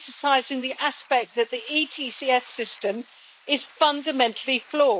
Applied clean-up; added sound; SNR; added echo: neural mask model Resemble Enhance denoiser.